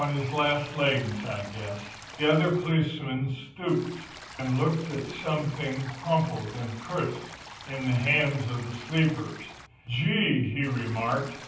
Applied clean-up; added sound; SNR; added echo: none; Stream; 16 dB; reverberation time 0.6 s.